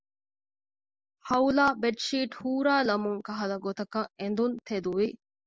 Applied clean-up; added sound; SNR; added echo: none; none; none; none.